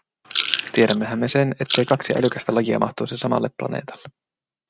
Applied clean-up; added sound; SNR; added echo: neural mask model RNNoise.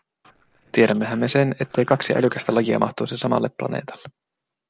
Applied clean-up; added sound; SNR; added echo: neural separator model SepFormer DNS4.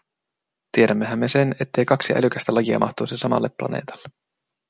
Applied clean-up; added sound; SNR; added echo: none; none; none; none.